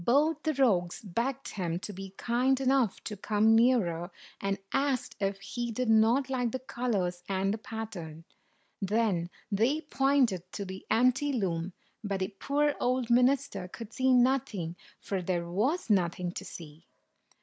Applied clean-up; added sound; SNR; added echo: none; none; none; none.